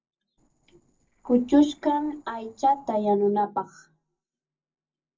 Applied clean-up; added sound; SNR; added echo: neural separator model SepFormer DNS4.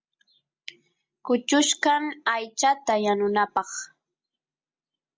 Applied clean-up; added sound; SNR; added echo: none; none; none; none.